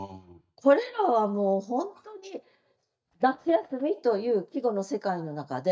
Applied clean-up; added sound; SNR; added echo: neural mask model DeepFilterNet 3.